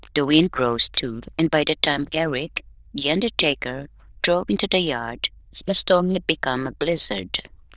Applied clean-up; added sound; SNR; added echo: neural diffusion model UNIVERSE++.